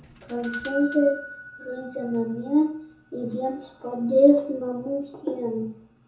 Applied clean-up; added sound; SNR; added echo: none; Doorbell; 18 dB; reverberation time 0.6 s.